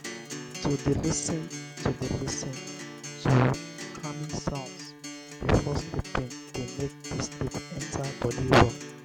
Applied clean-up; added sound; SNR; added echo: none; Acoustic guitar; 11 dB; none.